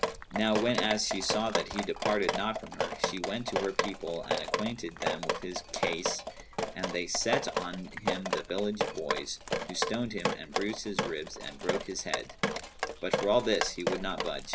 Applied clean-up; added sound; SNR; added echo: none; Drip; 1 dB; none.